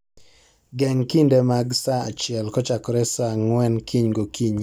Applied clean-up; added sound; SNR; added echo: none; none; none; none.